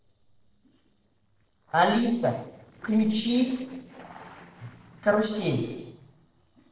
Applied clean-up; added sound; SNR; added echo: neural separator model SepFormer DNS4.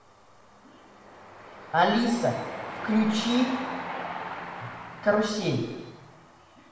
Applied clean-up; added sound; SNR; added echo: none; Train; 10 dB; reverberation time 1.1 s.